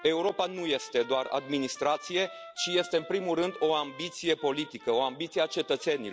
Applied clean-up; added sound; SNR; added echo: none; Trumpet; 18 dB; none.